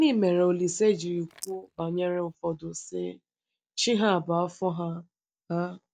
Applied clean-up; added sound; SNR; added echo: neural mask model DeepFilterNet 3.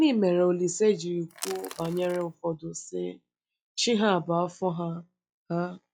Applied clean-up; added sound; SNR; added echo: classical method log-MMSE.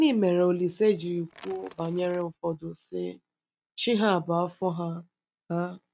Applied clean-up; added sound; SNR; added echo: neural mask model RNNoise.